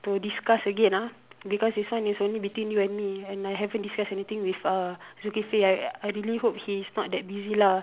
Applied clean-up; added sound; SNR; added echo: none; none; none; none.